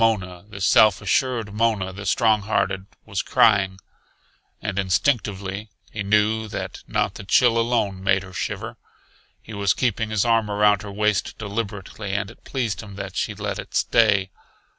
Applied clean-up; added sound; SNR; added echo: none; none; none; none.